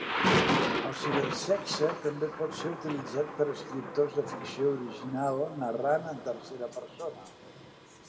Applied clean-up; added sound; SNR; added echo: none; Thunder; 1 dB; reverberation time 1.8 s.